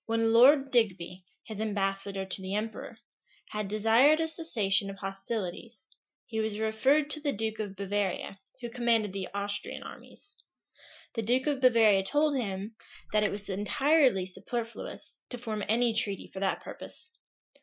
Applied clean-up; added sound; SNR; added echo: classical method Wiener filter.